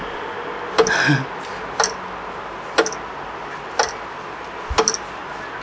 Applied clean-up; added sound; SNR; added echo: none; Clock; -1 dB; none.